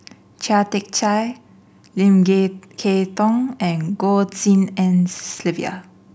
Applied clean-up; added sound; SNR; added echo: none; none; none; none.